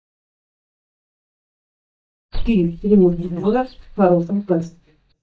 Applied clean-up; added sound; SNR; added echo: neural mask model DeepFilterNet 3.